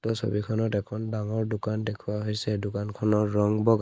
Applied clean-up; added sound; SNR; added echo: neural mask model Resemble Enhance denoiser.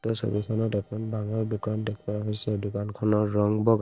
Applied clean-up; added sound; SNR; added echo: neural separator model SepFormer DNS4.